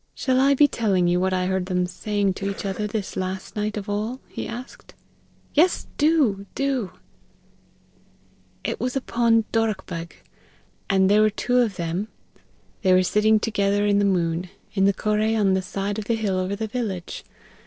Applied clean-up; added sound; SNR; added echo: neural separator model SepFormer DNS4.